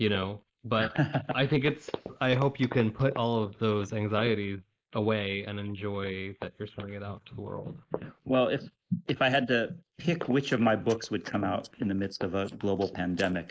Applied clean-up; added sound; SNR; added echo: neural mask model Resemble Enhance denoiser.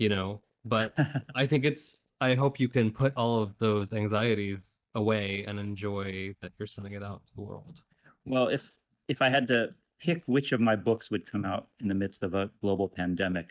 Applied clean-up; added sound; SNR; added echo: neural mask model DeepFilterNet 3.